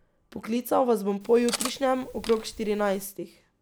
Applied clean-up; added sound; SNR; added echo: none; Cutlery, silverware; 11 dB; none.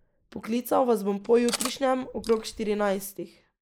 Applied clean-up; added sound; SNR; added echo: neural mask model Resemble Enhance denoiser.